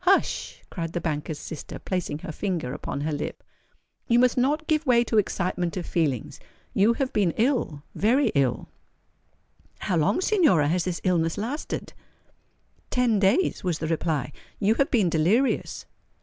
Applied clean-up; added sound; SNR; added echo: none; none; none; none.